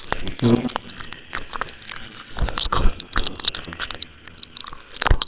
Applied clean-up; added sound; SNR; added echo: neural separator model SepFormer WHAMR!.